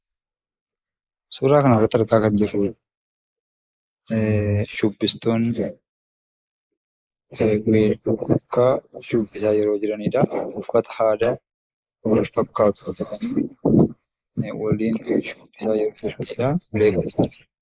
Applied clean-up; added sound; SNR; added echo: neural mask model Resemble Enhance denoiser.